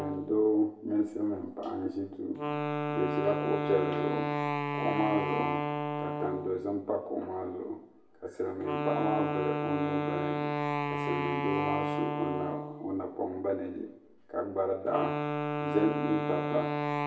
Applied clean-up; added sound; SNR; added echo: none; Wind instrument, woodwind instrument; 1 dB; reverberation time 0.5 s.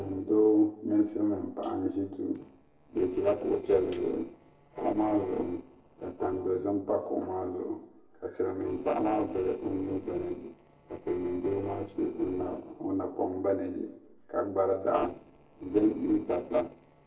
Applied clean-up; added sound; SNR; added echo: neural separator model SepFormer DNS4.